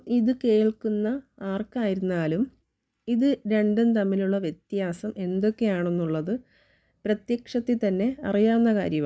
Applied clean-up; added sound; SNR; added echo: neural mask model Resemble Enhance denoiser.